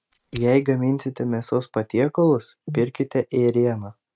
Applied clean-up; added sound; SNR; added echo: neural mask model RNNoise.